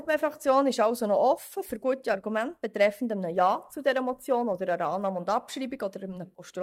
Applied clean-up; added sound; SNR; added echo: neural mask model DeepFilterNet 3.